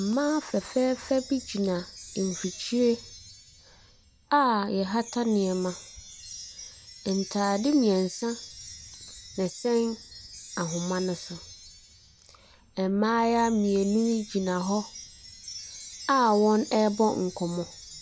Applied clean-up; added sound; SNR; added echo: none; Wind chime; 16 dB; none.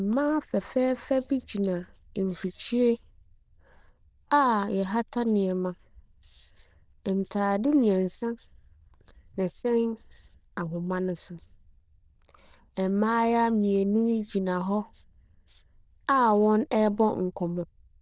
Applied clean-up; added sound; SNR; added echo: neural diffusion model UNIVERSE++.